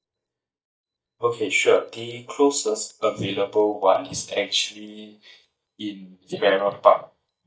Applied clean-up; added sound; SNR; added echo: neural mask model DeepFilterNet 3.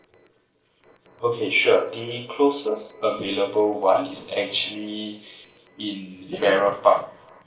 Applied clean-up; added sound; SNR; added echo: neural separator model SepFormer DNS4.